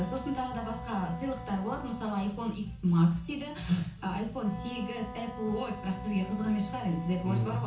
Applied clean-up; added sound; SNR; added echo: none; Wind instrument, woodwind instrument; 14 dB; reverberation time 0.7 s.